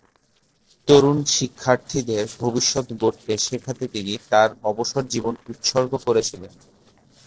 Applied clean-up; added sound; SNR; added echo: neural separator model SepFormer DNS4.